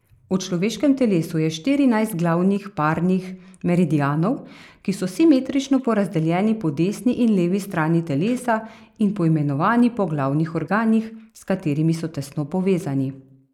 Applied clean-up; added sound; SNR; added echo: neural mask model Resemble Enhance denoiser.